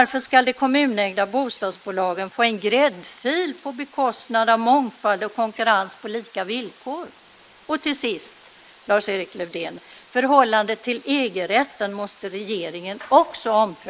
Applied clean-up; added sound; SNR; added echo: neural mask model Resemble Enhance denoiser.